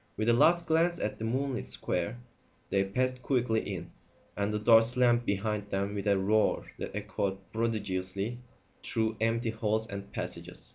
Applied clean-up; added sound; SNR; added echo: none; none; none; none.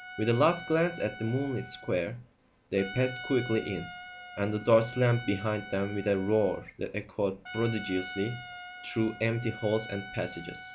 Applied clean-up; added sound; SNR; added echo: none; Trumpet; 14 dB; none.